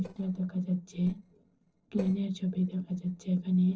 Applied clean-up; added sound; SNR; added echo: neural separator model SepFormer DNS4.